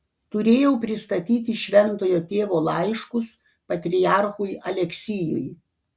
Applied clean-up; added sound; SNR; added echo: none; none; none; none.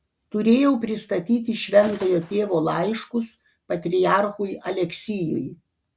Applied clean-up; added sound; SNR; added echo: none; Gunshot, gunfire; 19 dB; none.